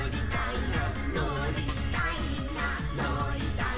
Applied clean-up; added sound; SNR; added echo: none; Snare drum; 19 dB; reverberation time 0.1 s.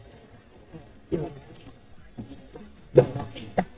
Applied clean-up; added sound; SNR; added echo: neural mask model DeepFilterNet 3.